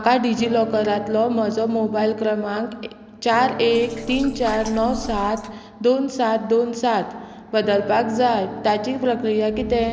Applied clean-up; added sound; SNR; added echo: none; Electric guitar / Strum + Liquid; 12 dB; none.